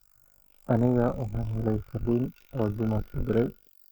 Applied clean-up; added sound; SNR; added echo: neural mask model Resemble Enhance denoiser.